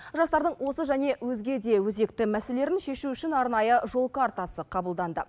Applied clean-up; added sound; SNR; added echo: none; none; none; none.